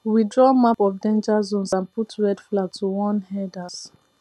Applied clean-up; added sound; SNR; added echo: none; none; none; none.